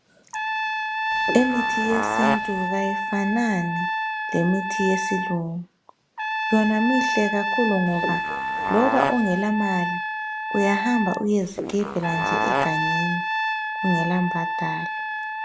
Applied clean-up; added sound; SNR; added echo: none; Fart + Trumpet; 1 dB; none.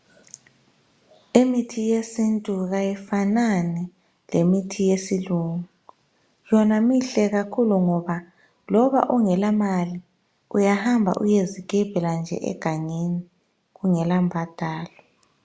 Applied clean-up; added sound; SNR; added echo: none; none; none; none.